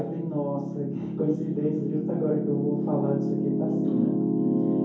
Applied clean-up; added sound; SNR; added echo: none; Piano; -3 dB; reverberation time 2.4 s.